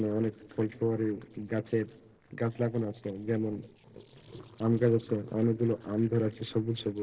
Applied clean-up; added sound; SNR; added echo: neural separator model SepFormer DNS4.